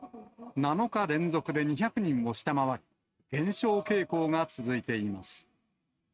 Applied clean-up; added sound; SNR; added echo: neural mask model RNNoise.